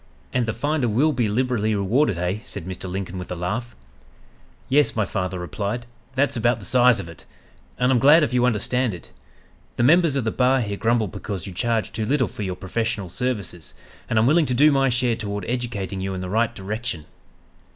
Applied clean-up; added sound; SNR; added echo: none; none; none; none.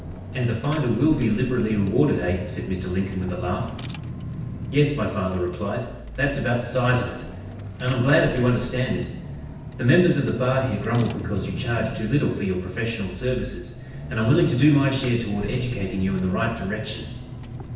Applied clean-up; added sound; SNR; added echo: none; Engine / Car; 10 dB; reverberation time 0.9 s.